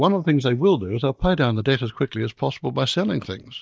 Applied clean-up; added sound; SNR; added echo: neural mask model DeepFilterNet 3.